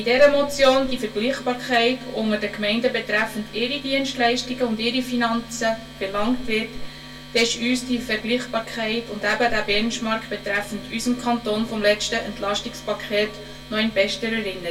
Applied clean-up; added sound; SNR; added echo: none; none; none; reverberation time 0.2 s.